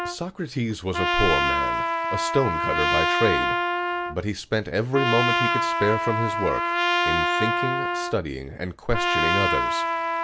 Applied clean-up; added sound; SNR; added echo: none; Trumpet; -3 dB; none.